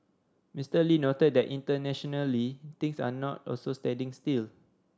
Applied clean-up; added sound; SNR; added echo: none; none; none; none.